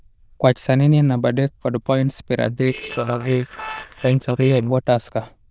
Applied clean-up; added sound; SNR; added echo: neural diffusion model UNIVERSE++.